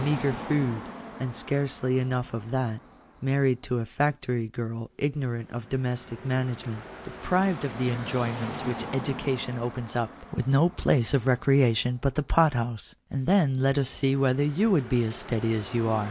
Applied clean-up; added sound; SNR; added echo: none; Car passing by / Traffic noise, roadway noise; 15 dB; none.